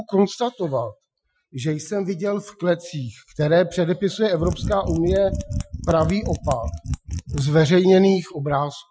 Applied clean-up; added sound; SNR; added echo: classical method Wiener filter.